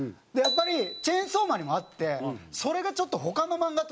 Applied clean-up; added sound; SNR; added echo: none; Marimba, xylophone; 7 dB; none.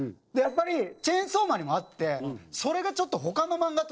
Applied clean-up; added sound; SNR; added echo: neural separator model SepFormer DNS4.